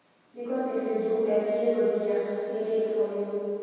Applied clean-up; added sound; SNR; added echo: none; none; none; reverberation time 2.2 s.